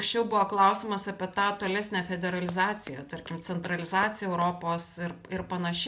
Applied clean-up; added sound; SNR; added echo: none; Run; 19 dB; none.